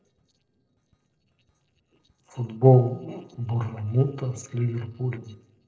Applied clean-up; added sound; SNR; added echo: neural separator model SepFormer DNS4.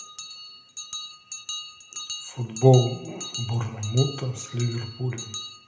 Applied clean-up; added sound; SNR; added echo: none; Bell; 11 dB; reverberation time 0.7 s.